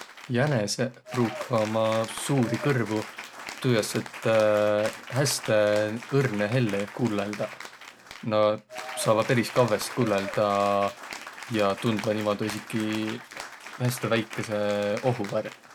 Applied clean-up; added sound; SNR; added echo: none; Applause / Cheering; 13 dB; none.